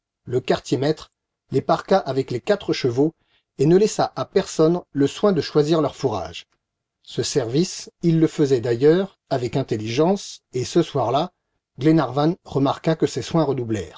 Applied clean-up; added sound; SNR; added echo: none; none; none; none.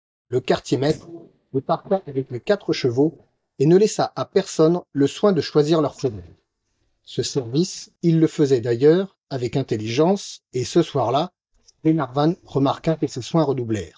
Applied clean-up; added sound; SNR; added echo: neural mask model DeepFilterNet 3.